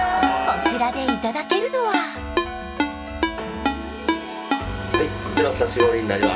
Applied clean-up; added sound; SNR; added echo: none; Ringtone; 2 dB; reverberation time 0.3 s.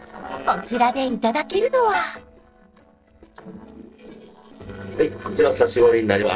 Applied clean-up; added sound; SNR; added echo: neural separator model SepFormer DNS4.